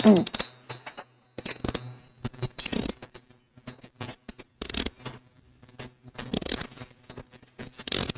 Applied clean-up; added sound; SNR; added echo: neural mask model RNNoise.